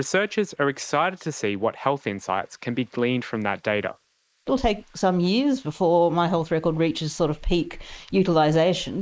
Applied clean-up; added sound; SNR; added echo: neural mask model Resemble Enhance denoiser.